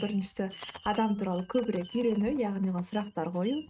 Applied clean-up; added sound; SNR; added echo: neural mask model RNNoise.